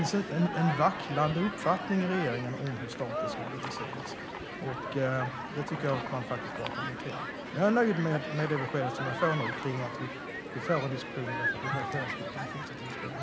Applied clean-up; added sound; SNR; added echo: none; Human group actions; 5 dB; none.